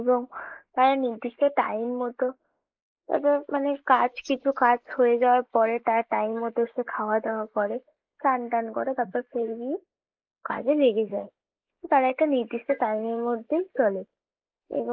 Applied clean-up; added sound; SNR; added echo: neural mask model Resemble Enhance denoiser.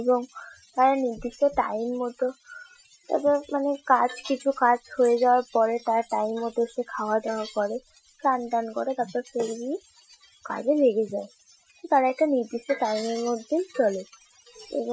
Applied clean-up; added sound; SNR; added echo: classical method Wiener filter.